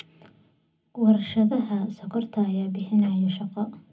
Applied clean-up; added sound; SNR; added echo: none; none; none; reverberation time 0.4 s.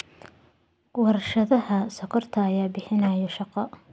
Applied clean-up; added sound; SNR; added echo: none; none; none; none.